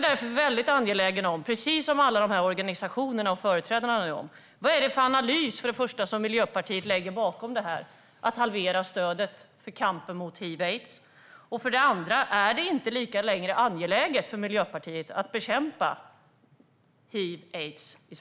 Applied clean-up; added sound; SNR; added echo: none; none; none; none.